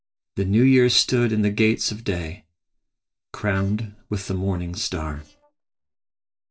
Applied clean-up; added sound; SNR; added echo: neural separator model SepFormer DNS4.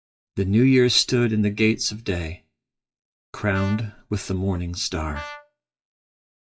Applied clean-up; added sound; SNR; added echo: classical method WPE with log-MMSE.